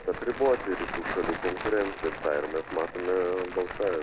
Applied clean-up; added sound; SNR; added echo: none; Crumpling, crinkling; 7 dB; none.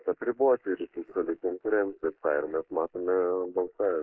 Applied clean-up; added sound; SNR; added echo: neural mask model Resemble Enhance denoiser.